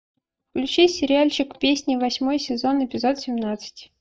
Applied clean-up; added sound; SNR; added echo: neural mask model DeepFilterNet 3.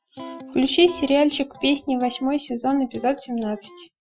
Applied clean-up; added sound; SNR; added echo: classical method Wiener filter.